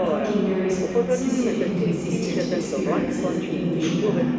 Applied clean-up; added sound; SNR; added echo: none; Subway, metro, underground; 3 dB; reverberation time 2.1 s.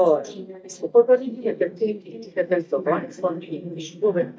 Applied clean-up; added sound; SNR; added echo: neural mask model DeepFilterNet 3.